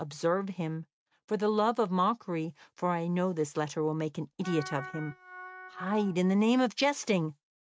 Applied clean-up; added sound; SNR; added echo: neural mask model RNNoise.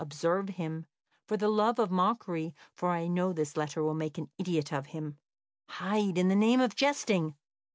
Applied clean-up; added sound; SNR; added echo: none; none; none; none.